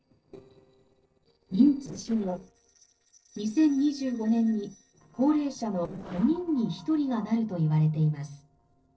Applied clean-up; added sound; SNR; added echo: neural separator model SepFormer DNS4.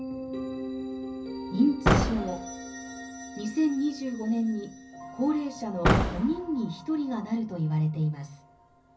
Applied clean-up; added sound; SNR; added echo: none; Slam / Car; 3 dB; reverberation time 0.4 s.